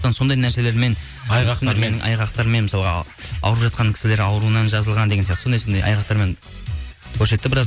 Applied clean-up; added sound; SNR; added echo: none; none; none; none.